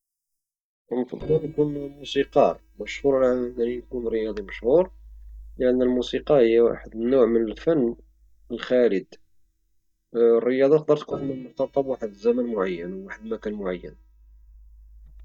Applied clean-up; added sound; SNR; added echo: neural mask model DeepFilterNet 3.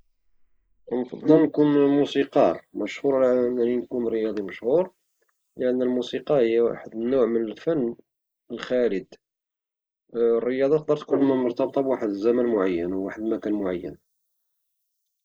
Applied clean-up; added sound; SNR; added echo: neural mask model Resemble Enhance denoiser.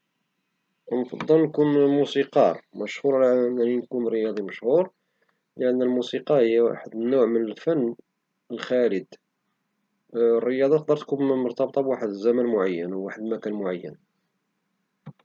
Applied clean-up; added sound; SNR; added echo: none; none; none; none.